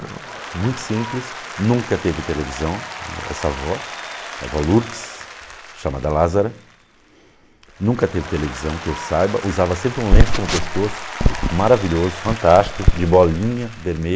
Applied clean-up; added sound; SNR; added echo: none; Applause; 14 dB; none.